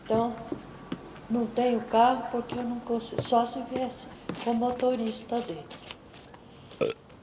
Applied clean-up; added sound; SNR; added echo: none; Burping, eructation; 10 dB; reverberation time 2.7 s.